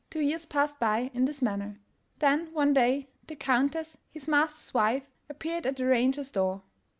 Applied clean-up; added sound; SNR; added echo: none; none; none; none.